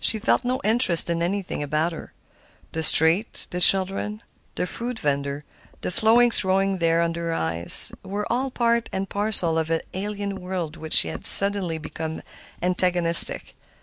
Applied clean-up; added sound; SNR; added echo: none; none; none; none.